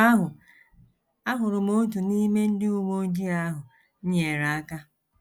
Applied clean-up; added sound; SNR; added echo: none; none; none; none.